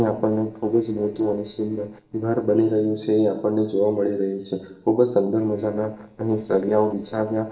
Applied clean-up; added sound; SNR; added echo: neural separator model SepFormer DNS4.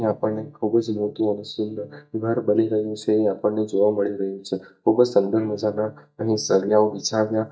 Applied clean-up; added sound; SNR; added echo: neural mask model DeepFilterNet 3.